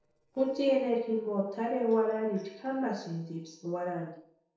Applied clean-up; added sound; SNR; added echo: neural separator model SepFormer DNS4.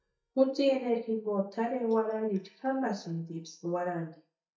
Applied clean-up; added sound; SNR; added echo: neural mask model DeepFilterNet 3.